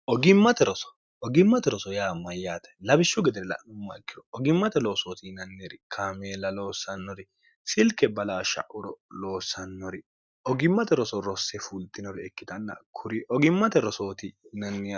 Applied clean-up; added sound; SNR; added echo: none; none; none; none.